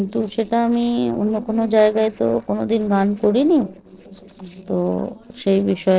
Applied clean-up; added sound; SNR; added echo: neural separator model SepFormer DNS4.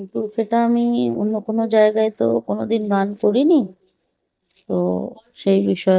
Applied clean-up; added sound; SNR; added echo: neural mask model DeepFilterNet 3.